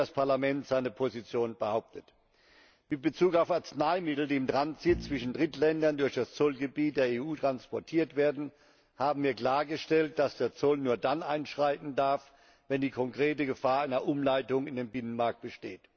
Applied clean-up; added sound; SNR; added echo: none; Bowed string instrument; 16 dB; none.